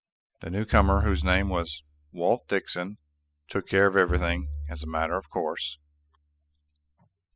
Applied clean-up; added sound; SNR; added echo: classical method spectral subtraction.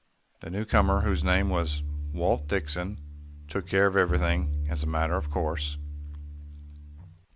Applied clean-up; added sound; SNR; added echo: none; Bowed string instrument; 1 dB; none.